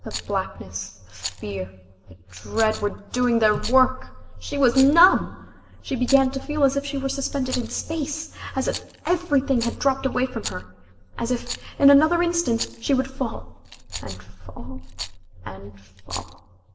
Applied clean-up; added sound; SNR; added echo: none; Rattle; 15 dB; reverberation time 0.7 s.